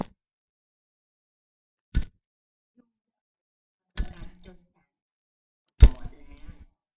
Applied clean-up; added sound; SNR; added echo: neural mask model DeepFilterNet 3.